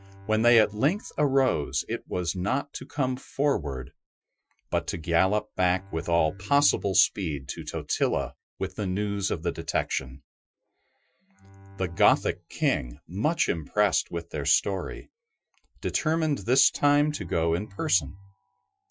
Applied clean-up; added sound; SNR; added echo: classical method Wiener filter.